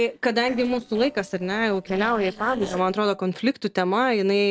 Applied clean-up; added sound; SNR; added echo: neural separator model SepFormer DNS4.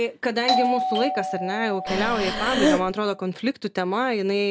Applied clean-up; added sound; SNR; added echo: none; Breathing + Doorbell; 0 dB; none.